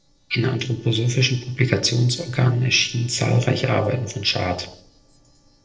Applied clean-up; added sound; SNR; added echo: neural separator model SepFormer DNS4.